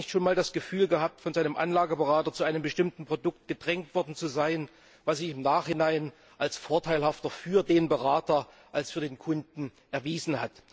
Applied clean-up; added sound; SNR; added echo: none; none; none; none.